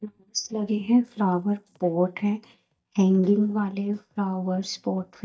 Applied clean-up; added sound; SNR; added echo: neural mask model DeepFilterNet 3.